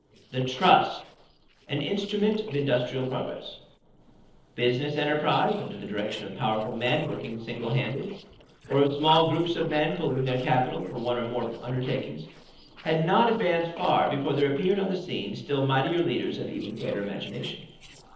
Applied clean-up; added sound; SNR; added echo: neural separator model SepFormer DNS4.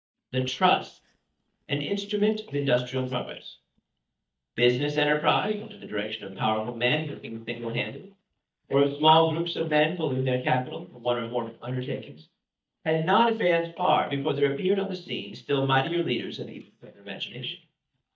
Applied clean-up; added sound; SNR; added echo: neural mask model DeepFilterNet 3.